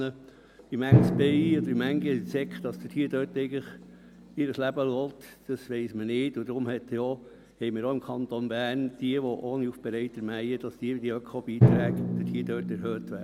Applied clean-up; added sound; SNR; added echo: none; Drum; 1 dB; none.